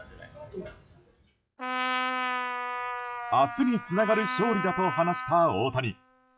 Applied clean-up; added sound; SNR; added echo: classical method log-MMSE.